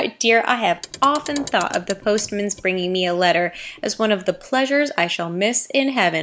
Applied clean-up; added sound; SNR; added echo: none; Brass instrument + Clock; 18 dB; none.